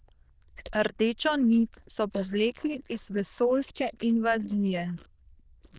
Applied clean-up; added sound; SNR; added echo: neural diffusion model UNIVERSE++.